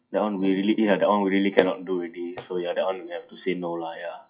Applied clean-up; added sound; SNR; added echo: classical method WPE with log-MMSE.